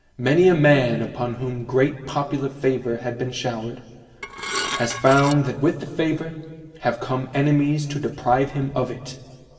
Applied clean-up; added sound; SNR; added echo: none; Dishes, pots, and pans / Glass; 7 dB; reverberation time 2.0 s.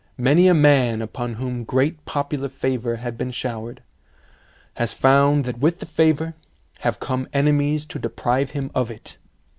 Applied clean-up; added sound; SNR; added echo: none; none; none; none.